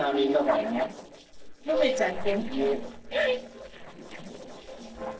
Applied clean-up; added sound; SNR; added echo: neural separator model SepFormer DNS4.